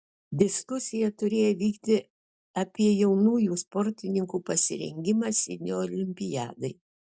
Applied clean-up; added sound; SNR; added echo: none; none; none; none.